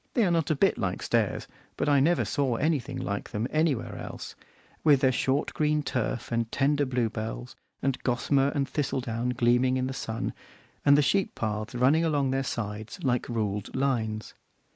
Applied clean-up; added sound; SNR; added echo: none; none; none; none.